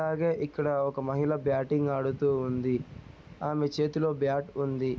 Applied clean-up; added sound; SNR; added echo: none; none; none; none.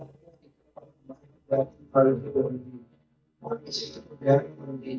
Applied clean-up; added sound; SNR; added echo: neural mask model DeepFilterNet 3.